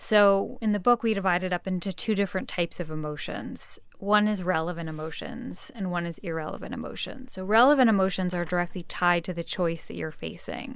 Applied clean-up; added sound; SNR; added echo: none; none; none; none.